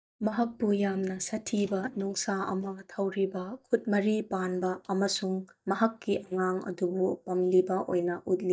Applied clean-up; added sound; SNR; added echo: neural mask model DeepFilterNet 3.